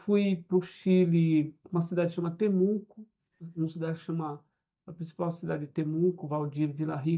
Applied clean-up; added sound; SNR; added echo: neural mask model DeepFilterNet 3.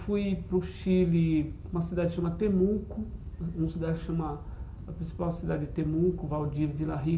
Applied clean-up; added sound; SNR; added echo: none; Wind / Boat, Water vehicle; 11 dB; reverberation time 1.9 s.